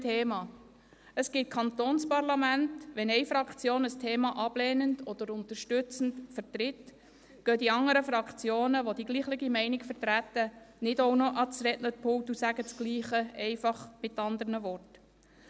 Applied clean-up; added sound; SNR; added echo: none; none; none; none.